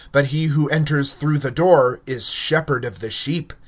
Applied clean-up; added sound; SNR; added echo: none; none; none; none.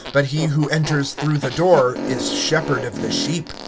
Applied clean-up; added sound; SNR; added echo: none; Fart; 8 dB; none.